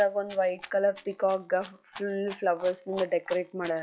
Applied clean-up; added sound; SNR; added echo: classical method log-MMSE.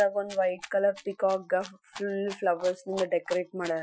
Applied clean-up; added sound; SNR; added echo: classical method Wiener filter.